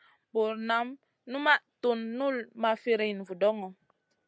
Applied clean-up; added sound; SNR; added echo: none; none; none; none.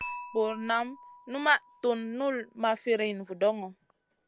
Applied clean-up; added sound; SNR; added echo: none; Dishes, pots, and pans / Chink, clink; 17 dB; none.